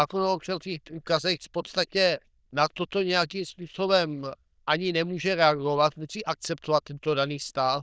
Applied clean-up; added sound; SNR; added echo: neural diffusion model UNIVERSE++.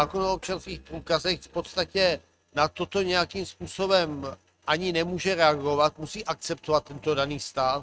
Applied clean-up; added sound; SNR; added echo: neural mask model RNNoise.